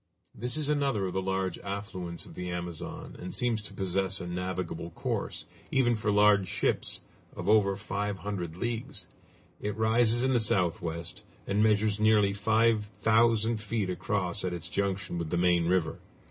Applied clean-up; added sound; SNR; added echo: none; none; none; none.